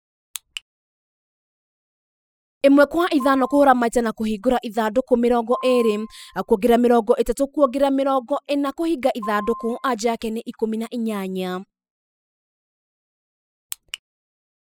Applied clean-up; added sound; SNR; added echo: classical method spectral subtraction.